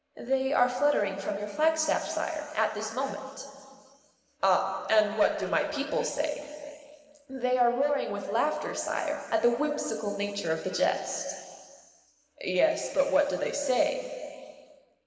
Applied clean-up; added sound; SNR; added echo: none; none; none; reverberation time 2.5 s.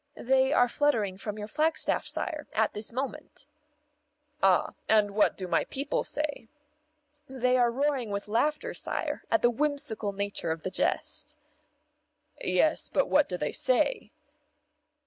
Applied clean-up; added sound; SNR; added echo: none; none; none; none.